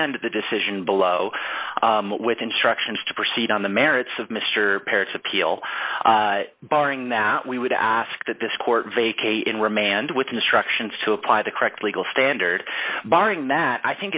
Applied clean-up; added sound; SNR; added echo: none; none; none; none.